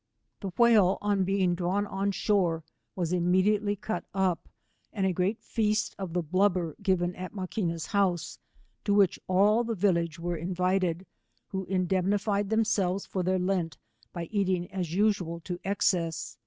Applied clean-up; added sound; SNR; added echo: none; none; none; none.